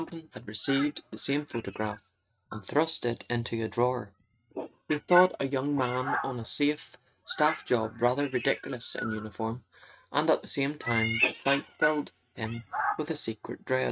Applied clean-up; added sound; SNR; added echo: neural mask model RNNoise.